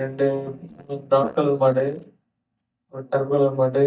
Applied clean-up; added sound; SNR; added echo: neural mask model DeepFilterNet 3.